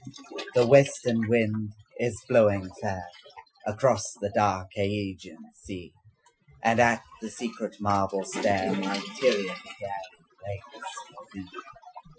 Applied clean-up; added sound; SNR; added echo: classical method Wiener filter.